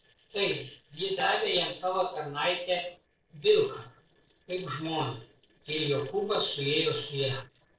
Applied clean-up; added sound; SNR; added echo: neural separator model SepFormer DNS4.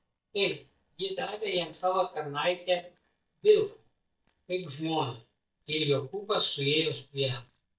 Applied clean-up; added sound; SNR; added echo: neural mask model DeepFilterNet 3.